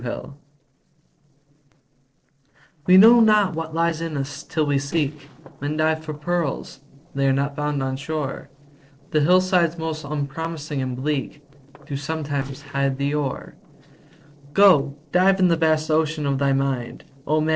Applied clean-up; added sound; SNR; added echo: neural separator model SepFormer DNS4.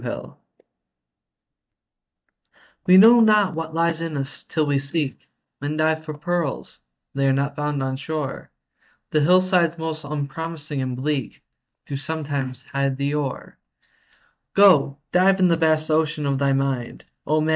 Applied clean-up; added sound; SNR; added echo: neural mask model DeepFilterNet 3.